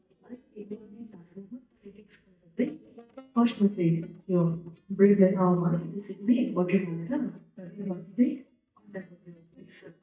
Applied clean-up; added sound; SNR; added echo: neural mask model DeepFilterNet 3.